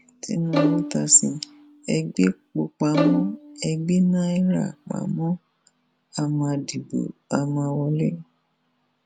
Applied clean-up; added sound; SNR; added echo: none; Bowed string instrument; 4 dB; none.